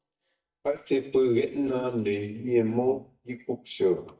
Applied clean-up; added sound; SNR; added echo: neural mask model DeepFilterNet 3.